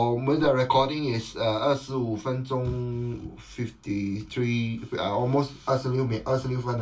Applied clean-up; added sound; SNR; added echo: none; none; none; reverberation time 0.2 s.